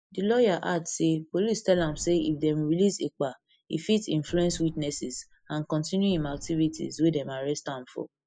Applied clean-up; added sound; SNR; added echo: classical method spectral subtraction.